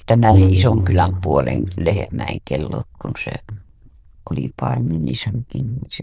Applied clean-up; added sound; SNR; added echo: neural diffusion model UNIVERSE++.